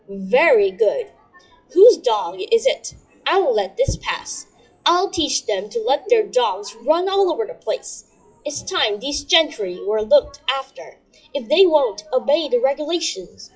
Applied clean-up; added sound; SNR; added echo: classical method WPE with log-MMSE.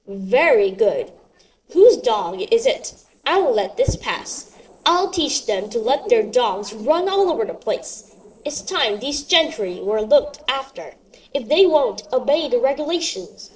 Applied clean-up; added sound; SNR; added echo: neural separator model SepFormer DNS4.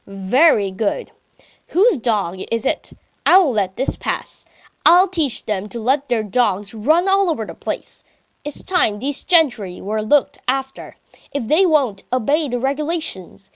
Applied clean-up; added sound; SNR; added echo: none; none; none; none.